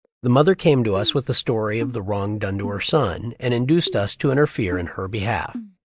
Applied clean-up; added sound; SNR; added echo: neural mask model DeepFilterNet 3.